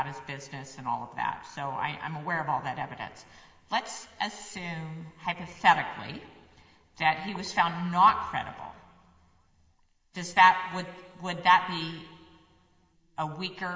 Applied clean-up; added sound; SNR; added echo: none; none; none; reverberation time 2.2 s.